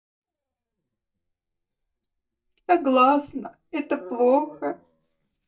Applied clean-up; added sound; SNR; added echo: neural mask model DeepFilterNet 3.